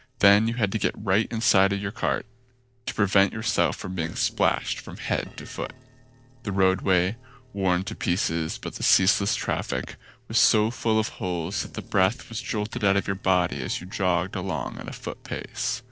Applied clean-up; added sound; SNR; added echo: neural separator model SepFormer DNS4.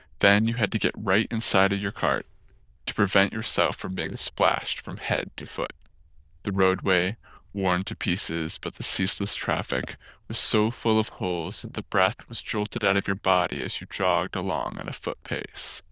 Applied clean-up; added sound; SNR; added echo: neural diffusion model UNIVERSE++.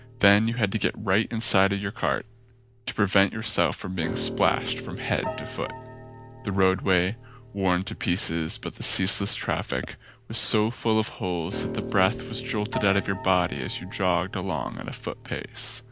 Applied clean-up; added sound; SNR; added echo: none; Piano; 13 dB; none.